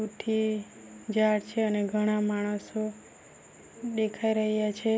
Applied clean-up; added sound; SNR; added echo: none; none; none; none.